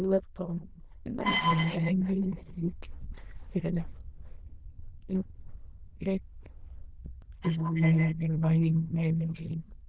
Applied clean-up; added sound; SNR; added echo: neural diffusion model UNIVERSE++.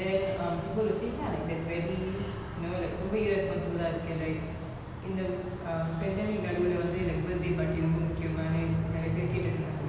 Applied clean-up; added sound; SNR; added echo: none; none; none; none.